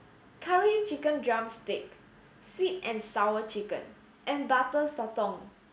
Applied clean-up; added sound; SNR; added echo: none; none; none; none.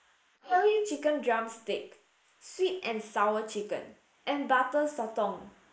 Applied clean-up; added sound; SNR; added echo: neural mask model Resemble Enhance denoiser.